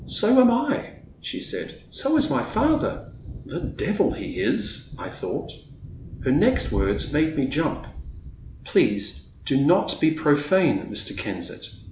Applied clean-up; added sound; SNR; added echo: none; Thunder; 13 dB; none.